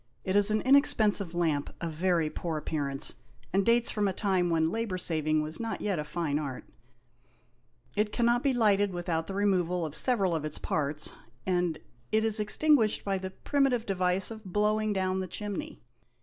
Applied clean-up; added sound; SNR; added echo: none; none; none; none.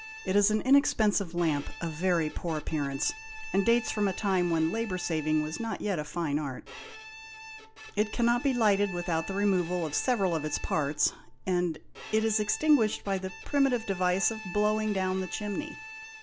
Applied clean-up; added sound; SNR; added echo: none; Bowed string instrument; 16 dB; none.